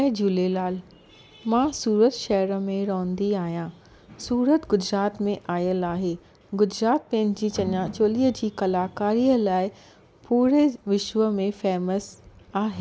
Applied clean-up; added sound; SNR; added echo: none; none; none; none.